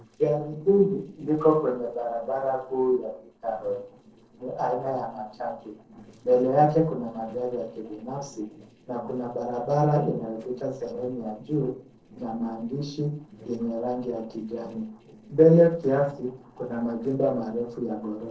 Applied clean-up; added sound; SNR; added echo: neural separator model SepFormer DNS4.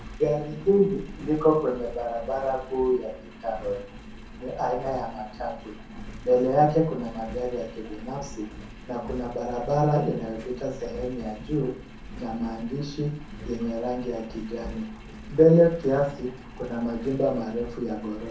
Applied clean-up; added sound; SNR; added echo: none; Engine; 14 dB; reverberation time 0.5 s.